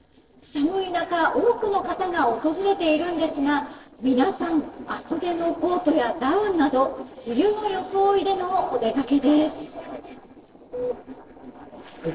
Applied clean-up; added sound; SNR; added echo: neural separator model SepFormer DNS4.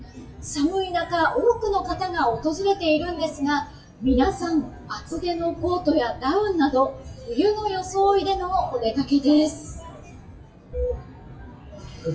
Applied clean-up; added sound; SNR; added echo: classical method WPE with log-MMSE.